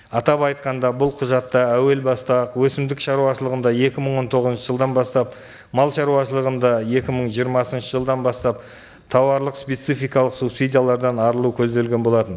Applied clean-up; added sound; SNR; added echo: none; none; none; none.